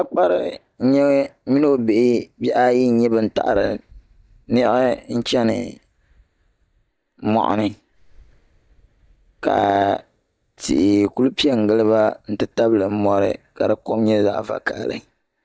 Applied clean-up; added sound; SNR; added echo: neural mask model DeepFilterNet 3.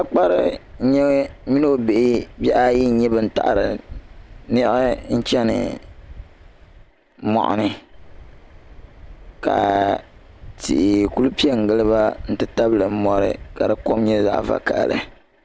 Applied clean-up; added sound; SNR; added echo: none; Waves, surf; 19 dB; none.